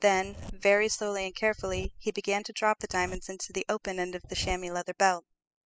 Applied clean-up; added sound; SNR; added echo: classical method spectral subtraction.